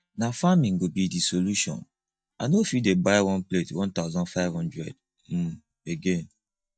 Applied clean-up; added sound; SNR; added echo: neural mask model DeepFilterNet 3.